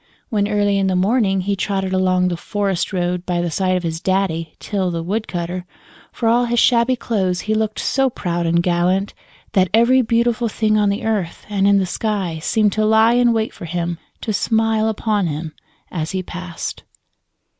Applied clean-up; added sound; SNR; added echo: none; none; none; none.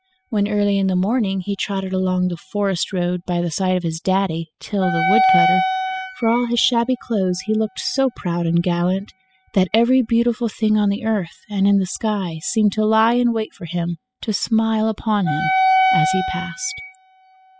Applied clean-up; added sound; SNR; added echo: classical method spectral subtraction.